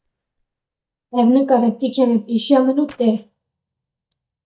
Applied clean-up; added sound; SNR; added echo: neural mask model DeepFilterNet 3.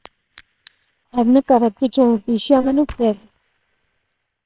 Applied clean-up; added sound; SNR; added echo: neural separator model SepFormer WHAMR!.